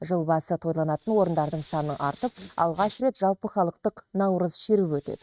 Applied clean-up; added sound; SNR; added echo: neural mask model RNNoise.